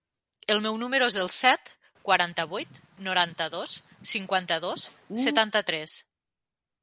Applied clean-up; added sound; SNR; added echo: none; Bird; 11 dB; none.